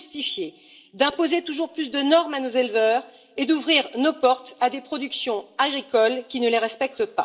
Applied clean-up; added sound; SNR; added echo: none; none; none; reverberation time 0.7 s.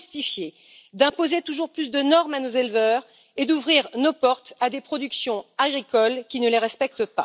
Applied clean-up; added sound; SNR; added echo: none; none; none; none.